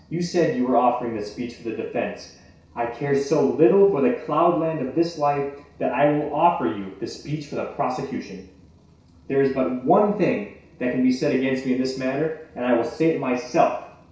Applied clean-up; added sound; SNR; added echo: none; none; none; reverberation time 0.6 s.